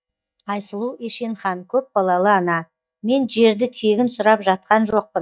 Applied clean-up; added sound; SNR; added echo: neural mask model DeepFilterNet 3.